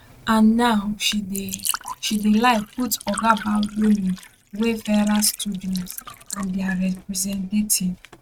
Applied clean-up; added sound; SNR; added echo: neural mask model RNNoise.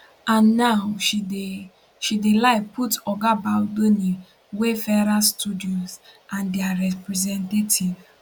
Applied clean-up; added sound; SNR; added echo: none; none; none; none.